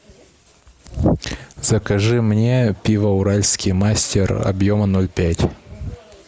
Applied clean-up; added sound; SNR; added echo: none; none; none; none.